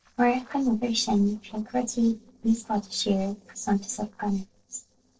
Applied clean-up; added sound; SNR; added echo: neural separator model SepFormer DNS4.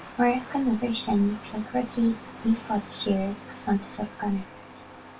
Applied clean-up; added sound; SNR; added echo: none; Engine starting; 16 dB; reverberation time 0.1 s.